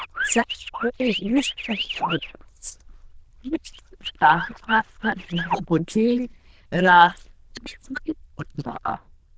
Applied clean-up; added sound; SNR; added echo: neural diffusion model UNIVERSE++.